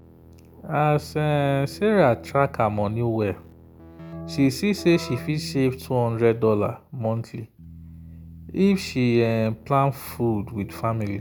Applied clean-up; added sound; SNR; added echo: none; Keyboard (musical); 18 dB; none.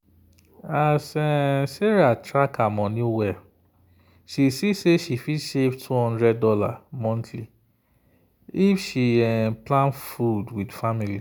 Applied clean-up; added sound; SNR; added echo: none; none; none; none.